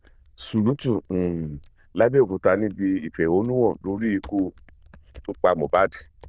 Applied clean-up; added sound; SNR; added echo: neural diffusion model UNIVERSE++.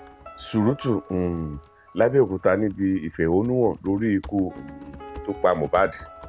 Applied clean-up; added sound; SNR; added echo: none; Piano + Typing; 19 dB; none.